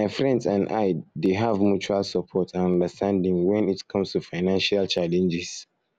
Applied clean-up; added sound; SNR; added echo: none; none; none; none.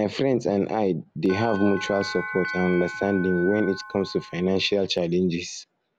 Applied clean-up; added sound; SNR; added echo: none; Bell; 10 dB; none.